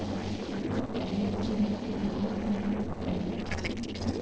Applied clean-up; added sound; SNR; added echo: neural separator model SepFormer DNS4.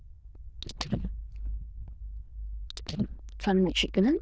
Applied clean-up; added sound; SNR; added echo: neural diffusion model UNIVERSE++.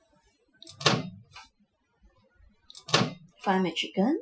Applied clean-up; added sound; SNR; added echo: classical method Wiener filter.